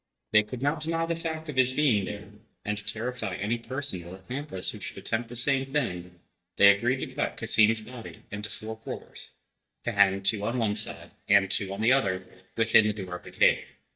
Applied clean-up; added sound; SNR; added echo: neural mask model DeepFilterNet 3.